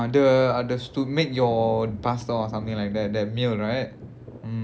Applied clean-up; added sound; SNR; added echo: none; Thunder; 18 dB; none.